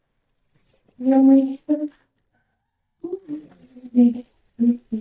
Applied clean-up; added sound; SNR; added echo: neural mask model DeepFilterNet 3.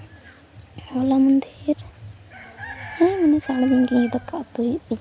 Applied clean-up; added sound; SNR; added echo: none; none; none; none.